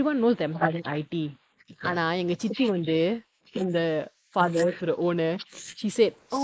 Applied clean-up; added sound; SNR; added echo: neural mask model Resemble Enhance denoiser.